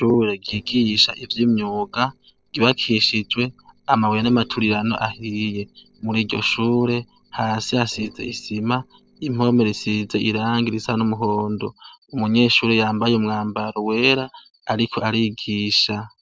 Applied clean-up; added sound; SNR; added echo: neural separator model SepFormer DNS4.